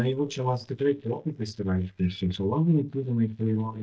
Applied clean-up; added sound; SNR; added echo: neural mask model DeepFilterNet 3.